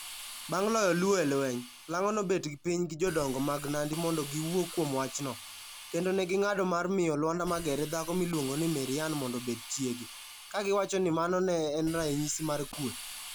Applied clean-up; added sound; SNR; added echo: none; Hiss; 14 dB; none.